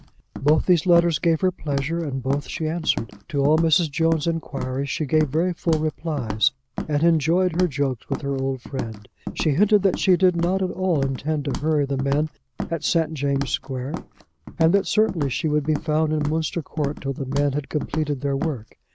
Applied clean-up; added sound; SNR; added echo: none; Walk, footsteps; 12 dB; none.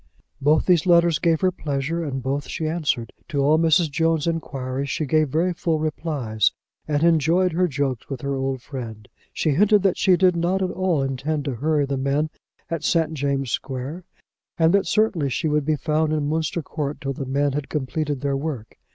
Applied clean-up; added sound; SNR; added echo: none; none; none; none.